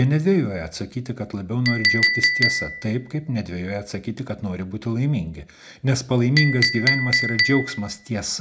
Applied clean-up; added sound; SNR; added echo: none; Chink, clink; 2 dB; reverberation time 0.2 s.